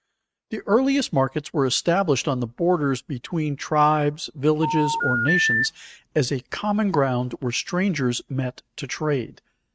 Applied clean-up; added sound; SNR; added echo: neural mask model RNNoise.